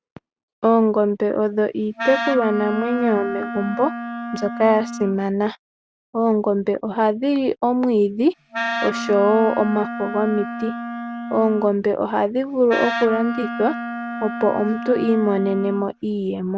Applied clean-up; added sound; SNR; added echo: none; Wind instrument, woodwind instrument; 8 dB; none.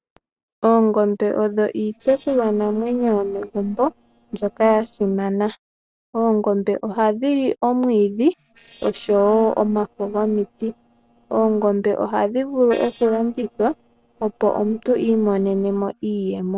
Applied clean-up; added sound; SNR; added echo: neural separator model SepFormer DNS4.